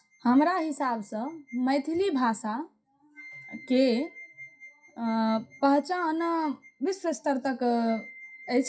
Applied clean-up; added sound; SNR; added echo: classical method WPE with log-MMSE.